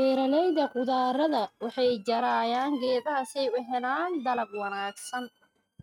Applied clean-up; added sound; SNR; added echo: neural mask model RNNoise.